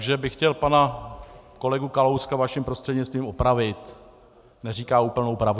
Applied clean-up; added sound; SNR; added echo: none; none; none; none.